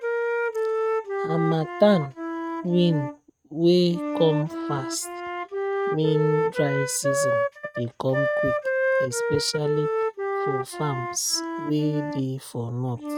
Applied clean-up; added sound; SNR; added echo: neural mask model RNNoise.